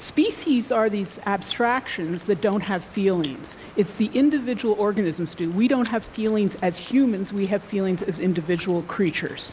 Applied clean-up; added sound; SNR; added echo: none; Chewing, mastication + Water; 20 dB; none.